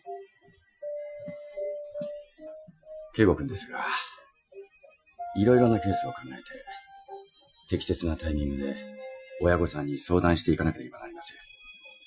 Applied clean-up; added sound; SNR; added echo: classical method Wiener filter.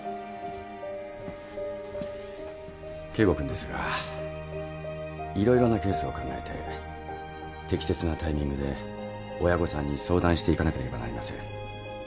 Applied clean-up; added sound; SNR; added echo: none; none; none; none.